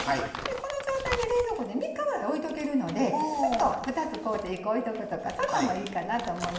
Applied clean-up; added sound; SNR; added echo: none; Crumpling, crinkling; 12 dB; reverberation time 1.0 s.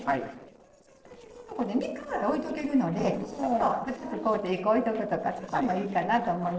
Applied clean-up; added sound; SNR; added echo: neural separator model SepFormer DNS4.